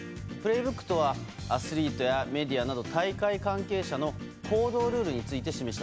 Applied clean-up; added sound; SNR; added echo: none; none; none; none.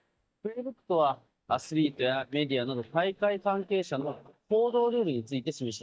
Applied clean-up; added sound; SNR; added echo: neural mask model DeepFilterNet 3.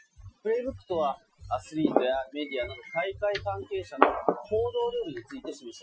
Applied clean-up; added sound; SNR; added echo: classical method Wiener filter.